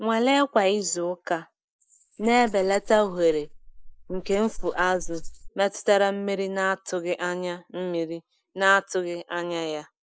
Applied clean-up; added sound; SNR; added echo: neural mask model Resemble Enhance denoiser.